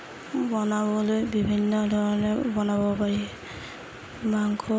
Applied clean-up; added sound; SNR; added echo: none; none; none; none.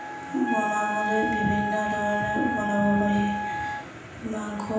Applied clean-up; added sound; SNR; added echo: none; Wind instrument, woodwind instrument; 2 dB; reverberation time 0.9 s.